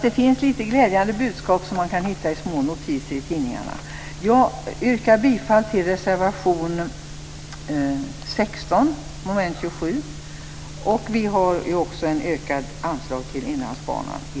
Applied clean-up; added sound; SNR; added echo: none; none; none; none.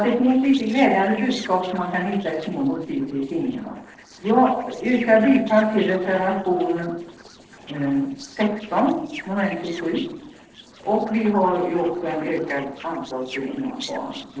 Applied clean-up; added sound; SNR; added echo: neural separator model SepFormer DNS4.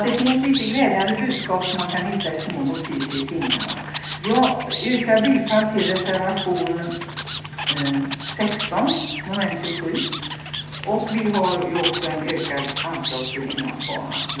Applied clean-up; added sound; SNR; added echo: none; Animal; 5 dB; reverberation time 0.9 s.